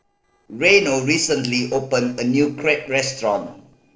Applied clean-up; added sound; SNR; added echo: neural separator model SepFormer DNS4.